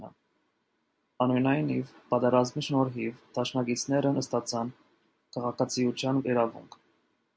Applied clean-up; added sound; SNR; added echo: none; none; none; none.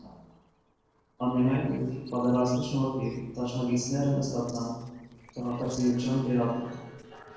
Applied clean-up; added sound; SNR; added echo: neural separator model SepFormer DNS4.